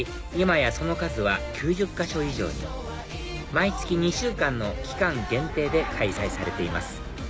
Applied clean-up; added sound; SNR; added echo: none; Motorcycle / Accelerating, revving, vroom; 11 dB; none.